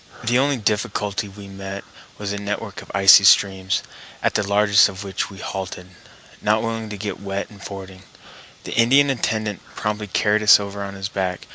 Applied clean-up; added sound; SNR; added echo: none; none; none; none.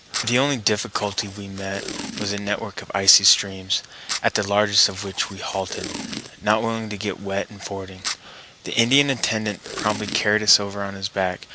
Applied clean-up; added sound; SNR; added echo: none; Packing tape, duct tape; 13 dB; none.